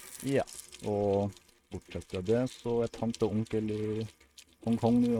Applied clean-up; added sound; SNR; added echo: neural mask model RNNoise.